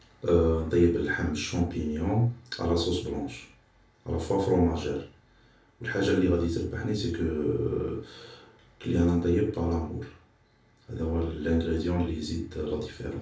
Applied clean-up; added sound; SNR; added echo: none; none; none; reverberation time 0.3 s.